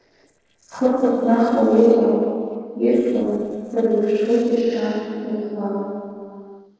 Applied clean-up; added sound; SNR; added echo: neural separator model SepFormer DNS4.